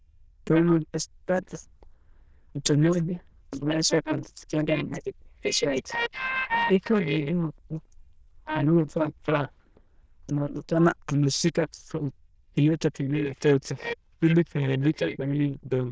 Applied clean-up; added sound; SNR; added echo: neural diffusion model UNIVERSE++.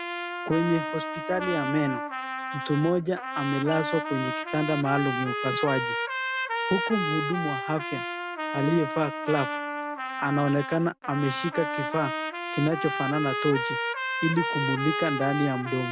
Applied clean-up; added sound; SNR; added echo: none; Trumpet; 3 dB; none.